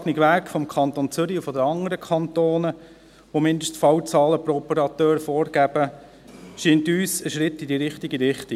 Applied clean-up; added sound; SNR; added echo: none; none; none; none.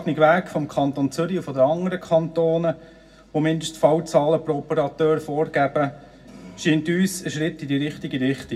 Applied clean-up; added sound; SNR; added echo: none; none; none; reverberation time 0.4 s.